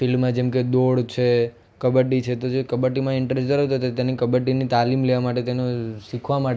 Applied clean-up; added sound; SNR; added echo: none; none; none; none.